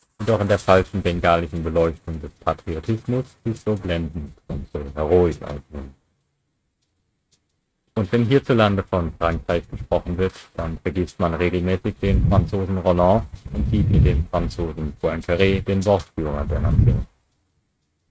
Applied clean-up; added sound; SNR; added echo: neural mask model RNNoise.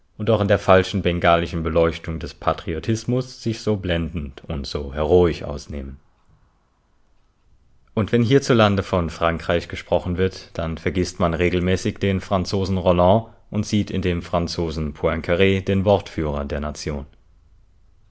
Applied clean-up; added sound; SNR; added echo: none; none; none; none.